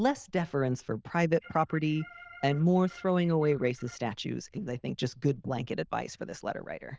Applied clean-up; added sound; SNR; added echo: neural diffusion model UNIVERSE++.